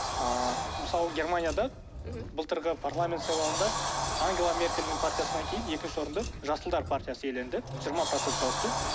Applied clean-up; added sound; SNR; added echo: none; Sliding door; 2 dB; none.